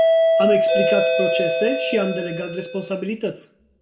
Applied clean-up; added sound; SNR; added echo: none; Doorbell; -5 dB; reverberation time 0.3 s.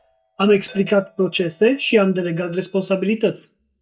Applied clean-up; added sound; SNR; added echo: neural mask model DeepFilterNet 3.